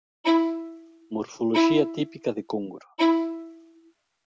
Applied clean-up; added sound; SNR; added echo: none; Bowed string instrument; -5 dB; none.